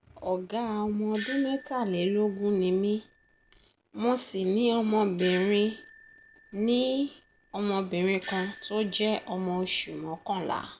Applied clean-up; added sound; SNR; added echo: none; Doorbell; 3 dB; none.